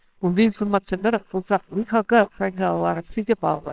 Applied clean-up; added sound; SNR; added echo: neural separator model SepFormer WHAMR!.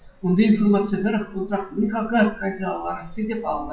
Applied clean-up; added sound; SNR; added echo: classical method WPE with log-MMSE.